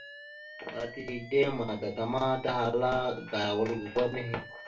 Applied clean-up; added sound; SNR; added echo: none; Alarm; 18 dB; reverberation time 0.2 s.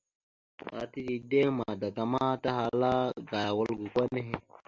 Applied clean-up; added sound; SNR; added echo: none; none; none; none.